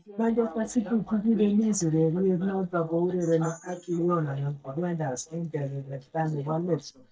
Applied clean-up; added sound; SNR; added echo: neural mask model DeepFilterNet 3.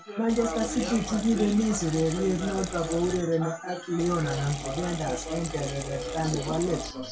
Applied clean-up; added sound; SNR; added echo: none; Liquid; 10 dB; reverberation time 0.2 s.